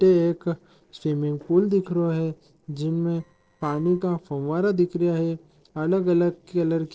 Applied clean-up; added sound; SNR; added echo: neural separator model SepFormer DNS4.